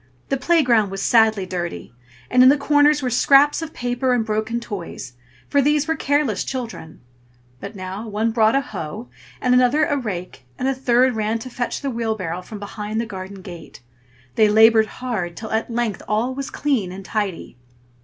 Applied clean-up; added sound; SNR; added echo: none; none; none; none.